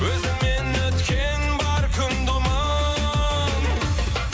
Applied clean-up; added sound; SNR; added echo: none; none; none; none.